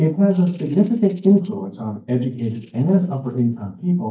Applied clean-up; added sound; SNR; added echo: neural mask model DeepFilterNet 3.